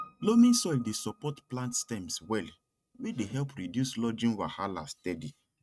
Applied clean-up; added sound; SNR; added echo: neural mask model RNNoise.